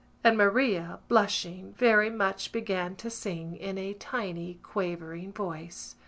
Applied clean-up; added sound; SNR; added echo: none; none; none; none.